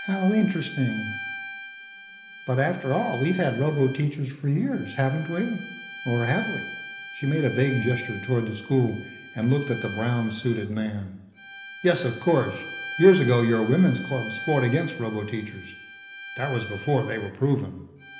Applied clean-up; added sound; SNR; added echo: none; Bowed string instrument; 13 dB; reverberation time 1.1 s.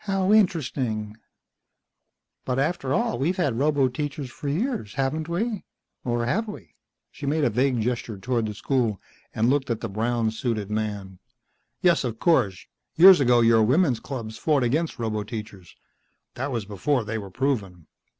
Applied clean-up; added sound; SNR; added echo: none; none; none; none.